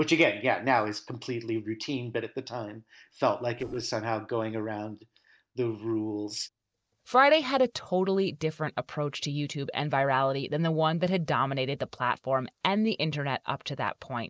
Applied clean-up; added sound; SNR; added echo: neural separator model SepFormer DNS4.